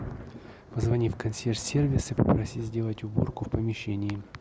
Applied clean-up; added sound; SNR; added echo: none; Thunder; 16 dB; none.